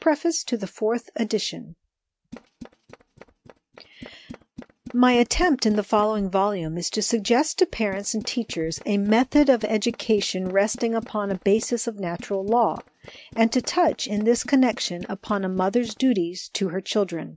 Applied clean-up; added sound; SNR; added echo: neural mask model RNNoise.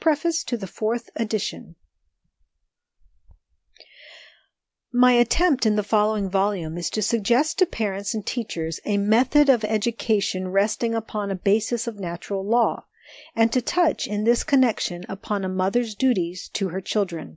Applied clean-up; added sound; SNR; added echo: none; none; none; none.